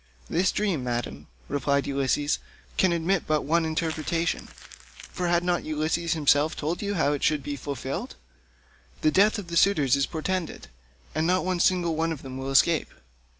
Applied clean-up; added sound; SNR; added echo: none; Crumpling, crinkling; 18 dB; none.